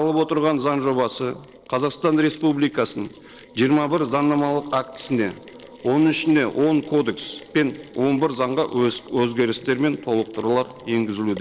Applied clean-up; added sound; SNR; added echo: neural separator model SepFormer DNS4.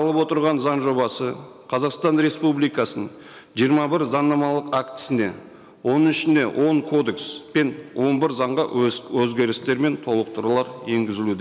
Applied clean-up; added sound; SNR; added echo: none; none; none; none.